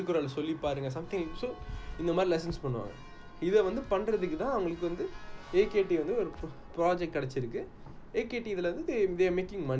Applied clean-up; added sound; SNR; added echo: none; Church bell; 14 dB; none.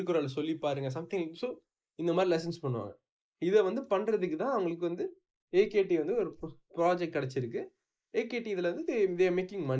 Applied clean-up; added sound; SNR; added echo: neural mask model Resemble Enhance denoiser.